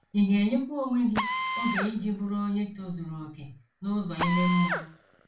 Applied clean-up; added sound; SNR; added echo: none; Drill; 6 dB; reverberation time 0.3 s.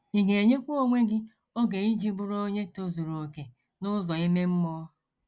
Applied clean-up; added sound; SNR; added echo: none; none; none; none.